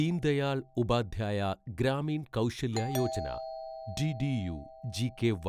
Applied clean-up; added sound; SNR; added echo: none; Doorbell; 12 dB; none.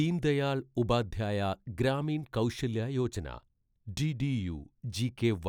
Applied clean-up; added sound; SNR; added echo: none; none; none; none.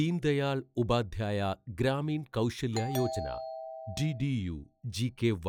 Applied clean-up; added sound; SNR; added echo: classical method log-MMSE.